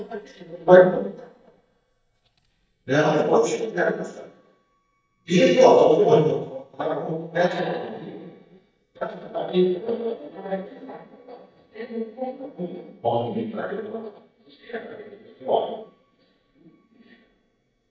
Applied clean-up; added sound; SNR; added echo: neural mask model DeepFilterNet 3.